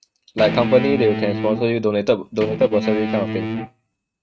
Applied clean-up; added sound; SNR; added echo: neural mask model RNNoise.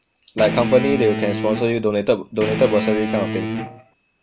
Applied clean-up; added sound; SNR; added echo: none; Guitar; 6 dB; none.